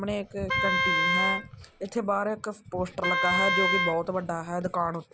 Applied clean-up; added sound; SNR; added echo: none; Wind instrument, woodwind instrument; -2 dB; none.